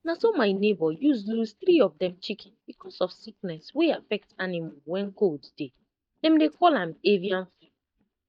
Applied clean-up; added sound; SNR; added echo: neural mask model DeepFilterNet 3.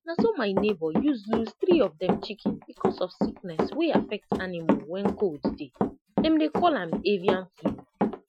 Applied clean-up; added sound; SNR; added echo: classical method Wiener filter.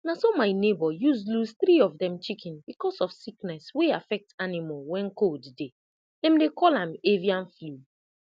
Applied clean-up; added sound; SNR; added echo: none; none; none; none.